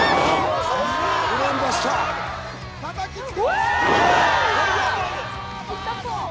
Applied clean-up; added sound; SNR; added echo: none; none; none; none.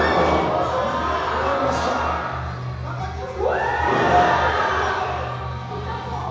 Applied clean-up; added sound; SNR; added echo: none; none; none; reverberation time 1.1 s.